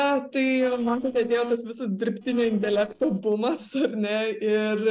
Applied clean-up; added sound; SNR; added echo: neural separator model SepFormer DNS4.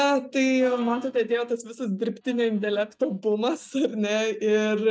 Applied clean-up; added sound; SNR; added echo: neural mask model DeepFilterNet 3.